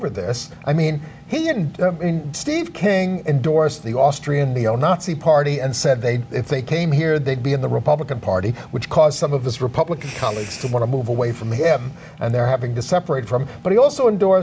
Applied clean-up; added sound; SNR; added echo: none; none; none; none.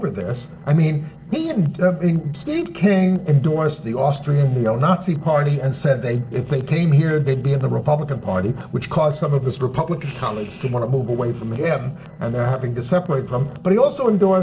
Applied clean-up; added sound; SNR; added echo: neural separator model SepFormer DNS4.